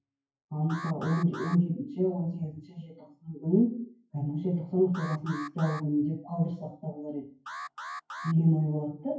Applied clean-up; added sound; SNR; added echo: classical method WPE with log-MMSE.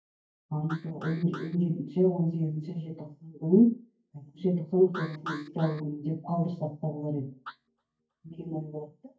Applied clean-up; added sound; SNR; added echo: neural mask model DeepFilterNet 3.